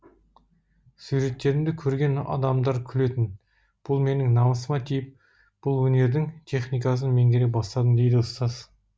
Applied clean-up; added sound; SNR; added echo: none; none; none; none.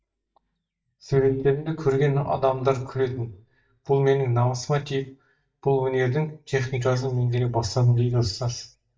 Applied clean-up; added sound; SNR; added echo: neural mask model DeepFilterNet 3.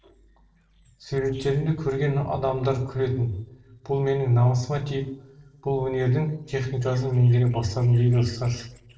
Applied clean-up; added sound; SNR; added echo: neural separator model SepFormer DNS4.